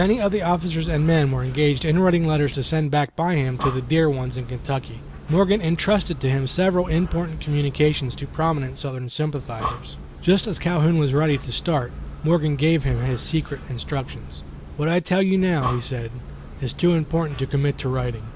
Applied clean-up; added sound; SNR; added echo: none; Breathing; 12 dB; none.